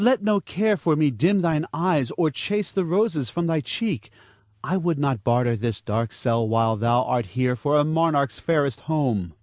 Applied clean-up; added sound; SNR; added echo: none; none; none; none.